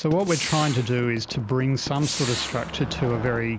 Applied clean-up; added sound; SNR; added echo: none; Gunshot, gunfire + Motor vehicle (road); 9 dB; none.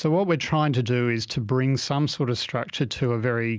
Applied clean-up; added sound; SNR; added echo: none; none; none; none.